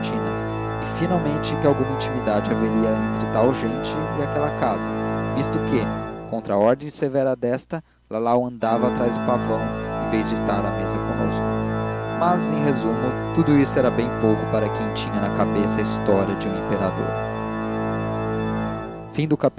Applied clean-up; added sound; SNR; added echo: none; Organ; 1 dB; none.